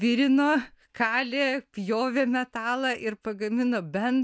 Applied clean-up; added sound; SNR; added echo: none; none; none; none.